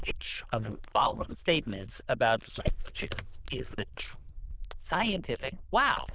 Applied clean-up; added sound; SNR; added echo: neural diffusion model UNIVERSE++.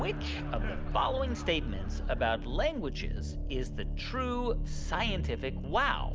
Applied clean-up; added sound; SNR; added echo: none; none; none; none.